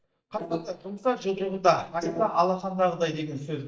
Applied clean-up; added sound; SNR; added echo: neural mask model DeepFilterNet 3.